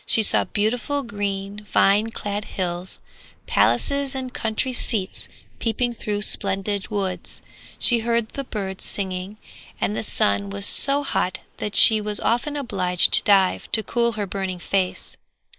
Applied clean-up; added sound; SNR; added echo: neural mask model Resemble Enhance denoiser.